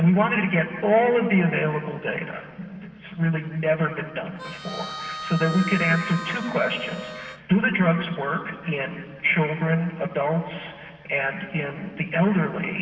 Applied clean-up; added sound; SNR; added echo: none; Harmonica; 10 dB; reverberation time 1.9 s.